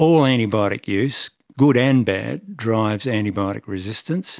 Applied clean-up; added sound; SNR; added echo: none; none; none; none.